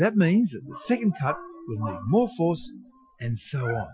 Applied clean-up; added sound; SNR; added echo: classical method Wiener filter.